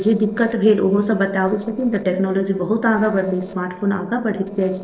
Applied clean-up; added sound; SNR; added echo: neural separator model SepFormer DNS4.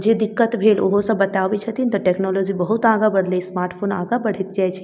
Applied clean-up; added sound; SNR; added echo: none; none; none; none.